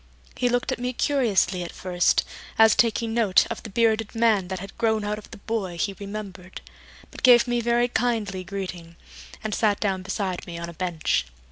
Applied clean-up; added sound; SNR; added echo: none; none; none; none.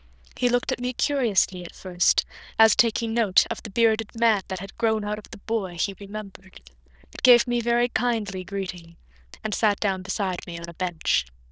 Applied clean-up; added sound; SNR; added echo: neural diffusion model UNIVERSE++.